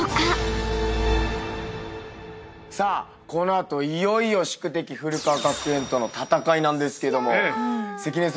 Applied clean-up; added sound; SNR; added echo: none; none; none; none.